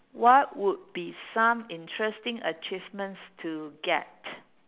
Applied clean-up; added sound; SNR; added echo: none; none; none; none.